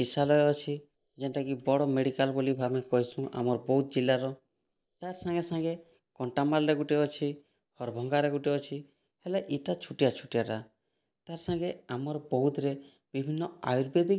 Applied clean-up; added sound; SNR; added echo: neural mask model Resemble Enhance denoiser.